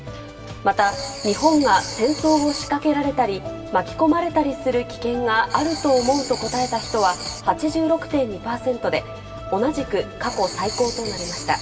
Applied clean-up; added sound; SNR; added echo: none; Writing; 14 dB; reverberation time 1.6 s.